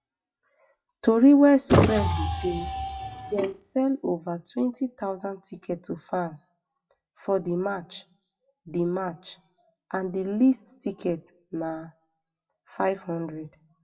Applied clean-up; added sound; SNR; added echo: classical method WPE with log-MMSE.